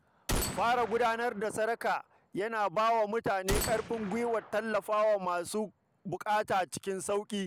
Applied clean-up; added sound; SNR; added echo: none; Gunshot, gunfire; 8 dB; none.